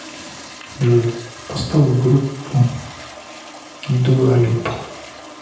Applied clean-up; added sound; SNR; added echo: none; Toilet flush; 17 dB; reverberation time 0.9 s.